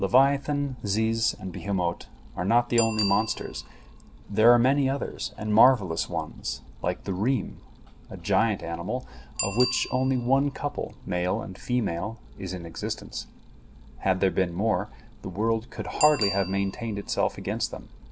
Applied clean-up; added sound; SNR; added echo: none; Bicycle bell; 15 dB; none.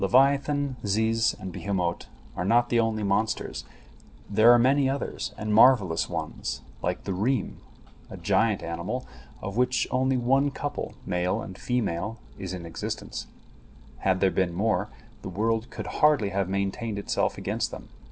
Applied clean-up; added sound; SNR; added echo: none; none; none; none.